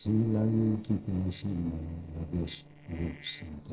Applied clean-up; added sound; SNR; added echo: neural separator model SepFormer DNS4.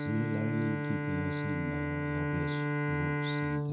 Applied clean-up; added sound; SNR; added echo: none; Bowed string instrument; -4 dB; reverberation time 0.7 s.